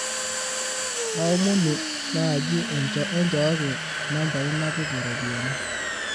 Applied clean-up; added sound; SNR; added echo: none; Domestic sounds, home sounds; 2 dB; none.